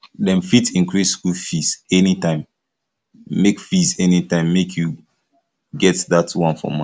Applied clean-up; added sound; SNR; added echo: none; none; none; none.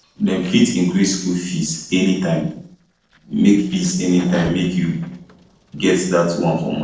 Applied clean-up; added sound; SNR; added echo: neural separator model SepFormer DNS4.